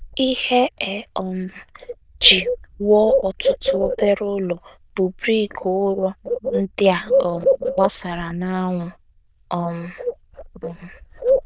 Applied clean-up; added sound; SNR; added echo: neural diffusion model UNIVERSE++.